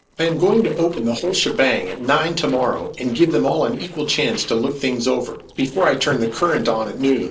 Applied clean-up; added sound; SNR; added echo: neural separator model SepFormer DNS4.